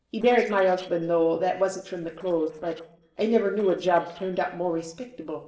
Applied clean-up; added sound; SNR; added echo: neural separator model SepFormer DNS4.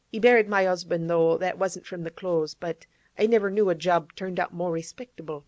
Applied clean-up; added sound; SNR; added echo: none; none; none; none.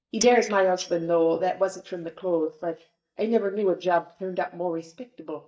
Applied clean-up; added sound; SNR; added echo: neural mask model DeepFilterNet 3.